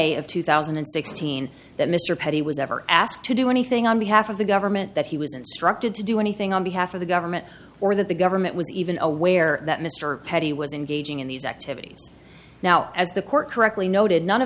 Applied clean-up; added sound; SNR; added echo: none; none; none; none.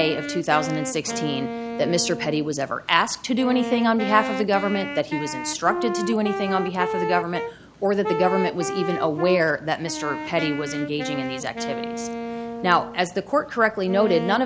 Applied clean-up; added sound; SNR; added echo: none; Wind instrument, woodwind instrument; 6 dB; none.